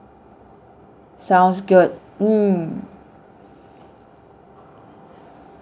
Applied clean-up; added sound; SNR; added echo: none; none; none; none.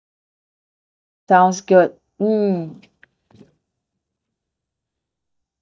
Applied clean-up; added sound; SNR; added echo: neural mask model DeepFilterNet 3.